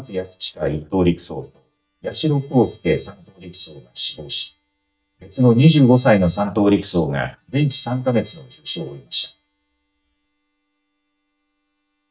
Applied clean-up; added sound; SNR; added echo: neural mask model DeepFilterNet 3.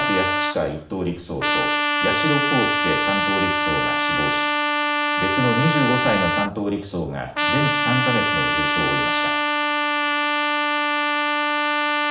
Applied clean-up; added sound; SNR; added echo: none; Trumpet; -5 dB; reverberation time 0.5 s.